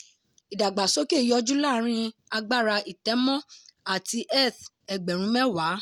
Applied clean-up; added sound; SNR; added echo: none; none; none; none.